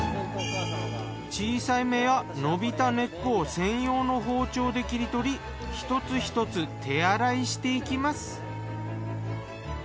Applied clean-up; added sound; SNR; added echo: none; none; none; none.